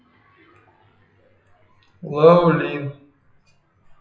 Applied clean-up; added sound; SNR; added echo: classical method WPE with log-MMSE.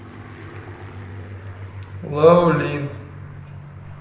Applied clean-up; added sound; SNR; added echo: none; Aircraft; 13 dB; reverberation time 0.8 s.